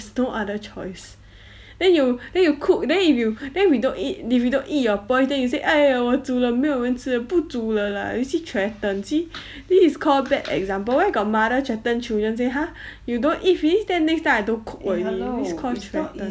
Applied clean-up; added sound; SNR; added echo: none; none; none; none.